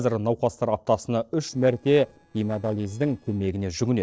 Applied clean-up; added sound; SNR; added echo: neural separator model SepFormer DNS4.